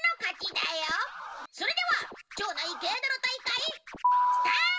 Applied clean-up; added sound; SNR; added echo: none; Scratching (performance technique); 15 dB; reverberation time 0.2 s.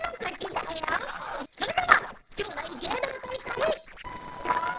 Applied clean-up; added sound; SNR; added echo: neural separator model SepFormer DNS4.